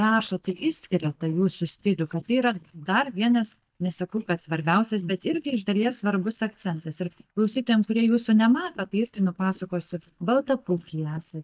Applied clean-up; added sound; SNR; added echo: neural mask model DeepFilterNet 3.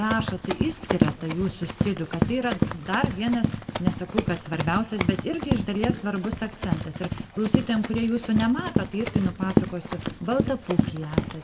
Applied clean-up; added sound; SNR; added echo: none; Run; 0 dB; reverberation time 1.1 s.